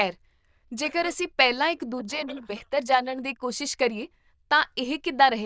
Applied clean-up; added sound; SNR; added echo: neural diffusion model UNIVERSE++.